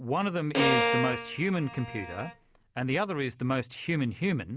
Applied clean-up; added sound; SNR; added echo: none; Bowed string instrument; 0 dB; none.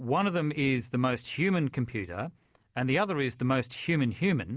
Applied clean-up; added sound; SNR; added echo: none; none; none; none.